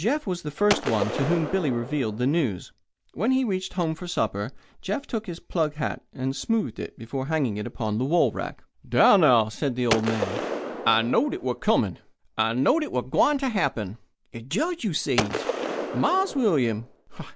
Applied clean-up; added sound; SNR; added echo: none; Gunshot, gunfire; 5 dB; none.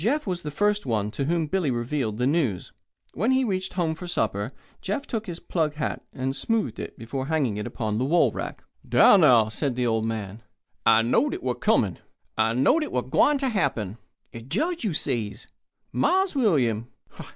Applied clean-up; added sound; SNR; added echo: none; none; none; none.